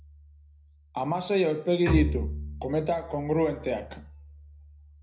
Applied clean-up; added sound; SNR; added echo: none; Bowed string instrument; 6 dB; reverberation time 0.5 s.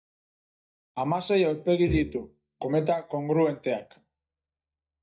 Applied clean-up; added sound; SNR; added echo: neural mask model DeepFilterNet 3.